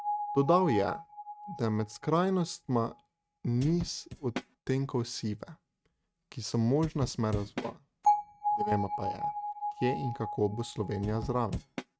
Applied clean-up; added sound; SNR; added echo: neural mask model RNNoise.